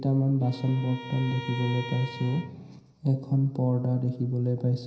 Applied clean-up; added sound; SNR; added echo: none; Bowed string instrument; 14 dB; reverberation time 0.9 s.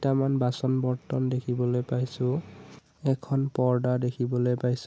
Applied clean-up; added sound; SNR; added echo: none; none; none; none.